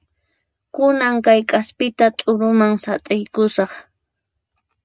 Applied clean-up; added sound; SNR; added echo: none; none; none; none.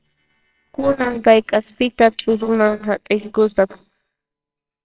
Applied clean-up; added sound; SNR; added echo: neural separator model SepFormer WHAMR!.